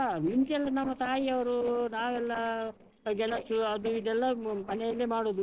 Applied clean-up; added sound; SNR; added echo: neural separator model SepFormer DNS4.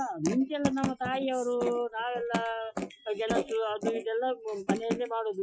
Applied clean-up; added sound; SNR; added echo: classical method Wiener filter.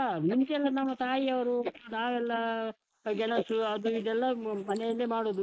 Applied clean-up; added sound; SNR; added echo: neural mask model Resemble Enhance denoiser.